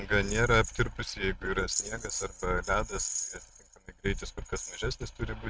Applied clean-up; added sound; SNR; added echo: neural mask model RNNoise.